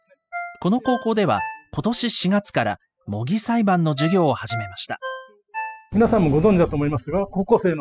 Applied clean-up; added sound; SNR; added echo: classical method spectral subtraction.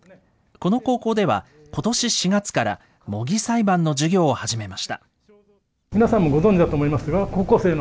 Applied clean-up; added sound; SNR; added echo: none; none; none; none.